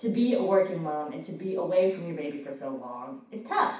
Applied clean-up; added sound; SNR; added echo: none; none; none; reverberation time 0.6 s.